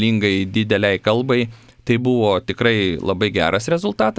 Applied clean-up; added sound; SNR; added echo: none; none; none; none.